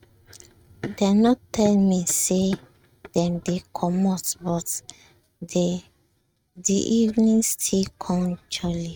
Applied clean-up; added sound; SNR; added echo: neural mask model RNNoise.